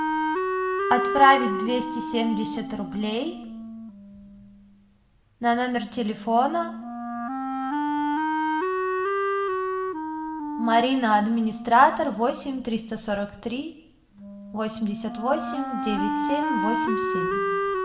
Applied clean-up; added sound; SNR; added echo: none; Wind instrument, woodwind instrument; 3 dB; reverberation time 0.7 s.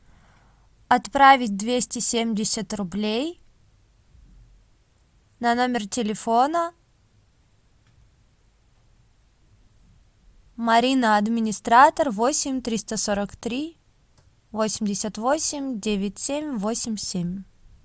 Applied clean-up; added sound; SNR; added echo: none; none; none; none.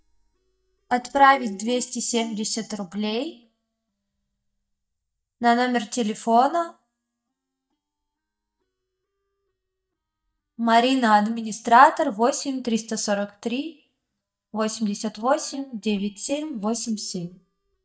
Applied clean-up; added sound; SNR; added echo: neural mask model DeepFilterNet 3.